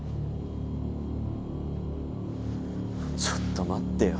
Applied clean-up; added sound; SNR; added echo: none; none; none; none.